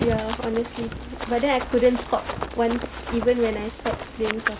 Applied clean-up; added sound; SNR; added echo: none; Run; 8 dB; none.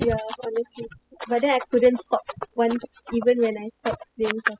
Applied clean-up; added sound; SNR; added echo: classical method spectral subtraction.